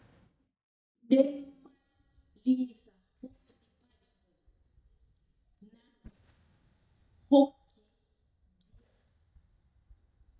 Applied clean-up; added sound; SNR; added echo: neural mask model DeepFilterNet 3.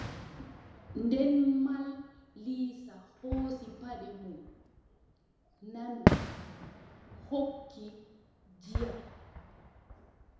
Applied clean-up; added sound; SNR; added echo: none; Fireworks; 1 dB; reverberation time 1.0 s.